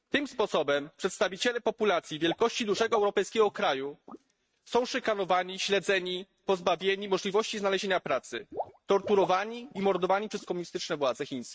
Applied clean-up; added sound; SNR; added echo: neural mask model RNNoise.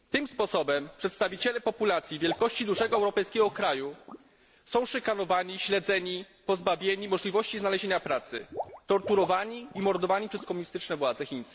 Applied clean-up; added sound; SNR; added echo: none; Water / Liquid; 16 dB; none.